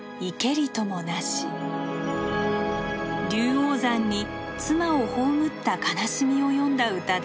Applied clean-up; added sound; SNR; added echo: none; Accelerating, revving, vroom; 16 dB; none.